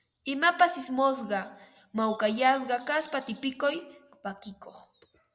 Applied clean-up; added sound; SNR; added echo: none; none; none; none.